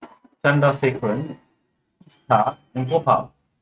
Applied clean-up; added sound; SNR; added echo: neural mask model RNNoise.